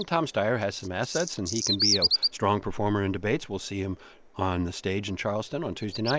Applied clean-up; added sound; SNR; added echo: none; Bird vocalization, bird call, bird song; 5 dB; none.